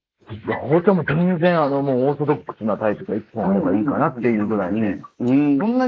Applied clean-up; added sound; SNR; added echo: neural mask model Resemble Enhance denoiser.